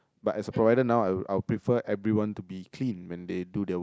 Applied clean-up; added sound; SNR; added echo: neural mask model DeepFilterNet 3.